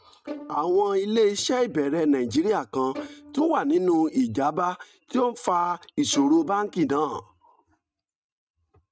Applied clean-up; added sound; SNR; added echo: neural mask model RNNoise.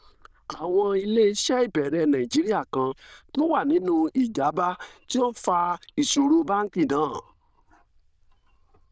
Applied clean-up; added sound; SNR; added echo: neural diffusion model UNIVERSE++.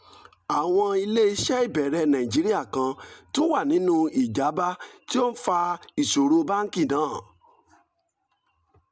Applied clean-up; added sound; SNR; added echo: none; none; none; none.